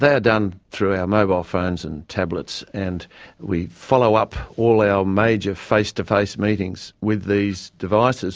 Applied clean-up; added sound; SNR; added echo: none; none; none; none.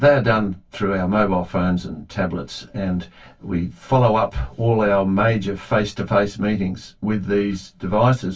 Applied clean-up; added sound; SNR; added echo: none; none; none; reverberation time 0.1 s.